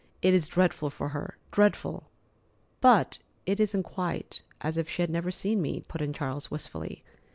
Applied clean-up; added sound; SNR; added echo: none; none; none; none.